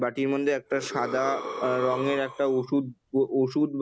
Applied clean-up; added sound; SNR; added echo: none; Breathing; 11 dB; none.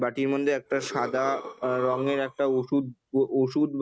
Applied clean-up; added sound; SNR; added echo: neural mask model RNNoise.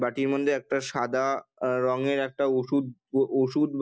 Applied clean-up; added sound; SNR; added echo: none; none; none; none.